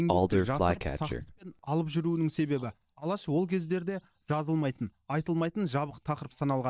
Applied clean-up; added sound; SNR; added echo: neural mask model DeepFilterNet 3.